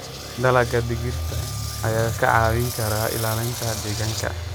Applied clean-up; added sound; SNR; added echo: none; Engine; 10 dB; none.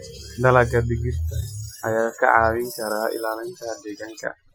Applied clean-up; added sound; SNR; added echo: classical method Wiener filter.